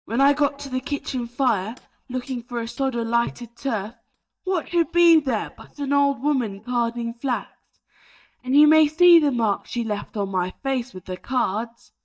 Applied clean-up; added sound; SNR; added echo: neural mask model DeepFilterNet 3.